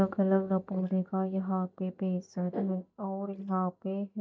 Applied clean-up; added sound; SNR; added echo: neural mask model DeepFilterNet 3.